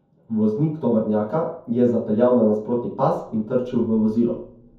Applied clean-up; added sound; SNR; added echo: none; none; none; reverberation time 0.6 s.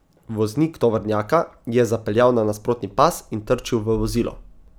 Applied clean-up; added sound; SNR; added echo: none; none; none; none.